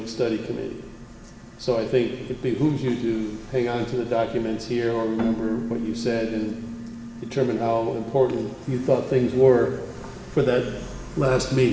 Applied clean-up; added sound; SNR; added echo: none; Keyboard (musical); 13 dB; reverberation time 2.0 s.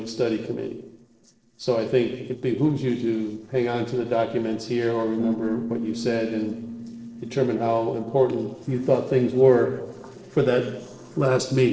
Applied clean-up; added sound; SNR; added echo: neural separator model SepFormer DNS4.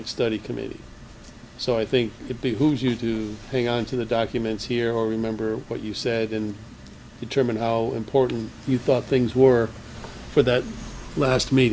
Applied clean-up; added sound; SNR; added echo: none; none; none; none.